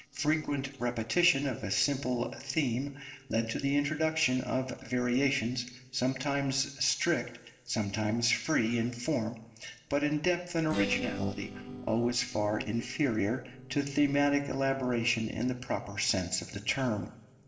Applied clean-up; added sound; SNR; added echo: neural separator model SepFormer DNS4.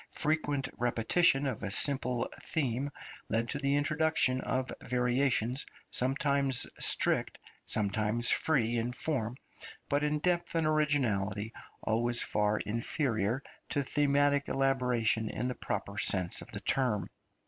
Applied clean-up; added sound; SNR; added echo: none; none; none; none.